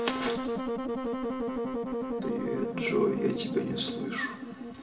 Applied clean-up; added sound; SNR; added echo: none; Wind instrument, woodwind instrument; -1 dB; reverberation time 0.8 s.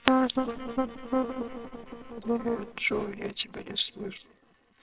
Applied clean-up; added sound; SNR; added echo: neural separator model SepFormer WHAMR!.